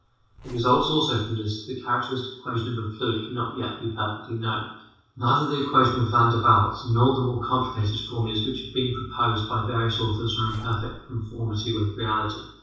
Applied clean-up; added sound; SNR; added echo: none; Zipper (clothing); 20 dB; reverberation time 0.7 s.